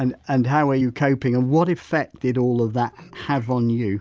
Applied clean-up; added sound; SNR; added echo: none; none; none; none.